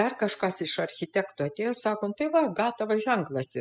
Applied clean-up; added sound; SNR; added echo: classical method spectral subtraction.